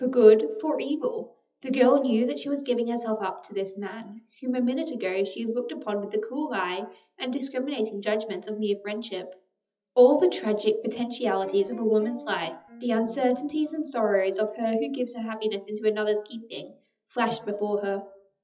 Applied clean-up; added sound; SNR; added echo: classical method WPE with log-MMSE.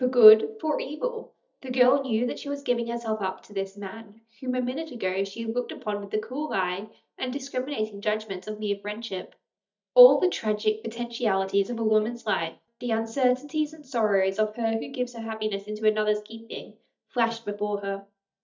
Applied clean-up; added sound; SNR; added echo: neural mask model DeepFilterNet 3.